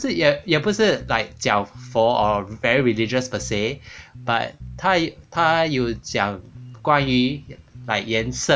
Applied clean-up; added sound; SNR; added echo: none; Bass guitar; 19 dB; none.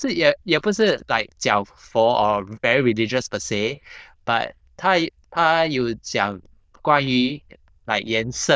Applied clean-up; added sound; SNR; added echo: neural diffusion model UNIVERSE++.